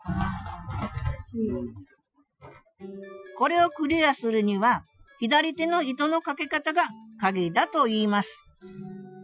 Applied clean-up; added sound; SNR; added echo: classical method Wiener filter.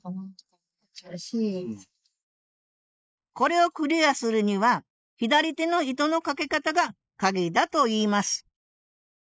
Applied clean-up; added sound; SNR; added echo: neural mask model Resemble Enhance denoiser.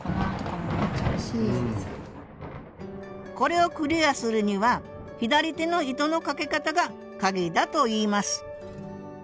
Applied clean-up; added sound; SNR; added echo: none; Thunder; 9 dB; none.